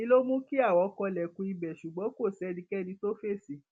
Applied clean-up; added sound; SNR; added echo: none; none; none; none.